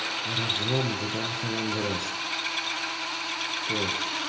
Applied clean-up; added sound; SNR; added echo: none; Drill; -4 dB; reverberation time 0.8 s.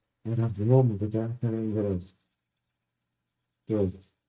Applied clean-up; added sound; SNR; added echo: neural mask model DeepFilterNet 3.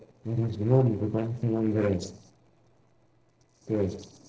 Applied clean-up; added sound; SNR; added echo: neural separator model SepFormer DNS4.